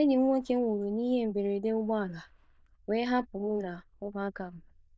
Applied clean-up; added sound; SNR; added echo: neural diffusion model UNIVERSE++.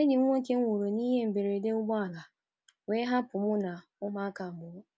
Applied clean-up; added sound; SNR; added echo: none; none; none; none.